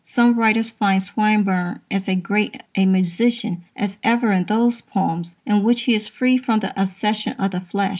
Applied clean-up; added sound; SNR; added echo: none; none; none; none.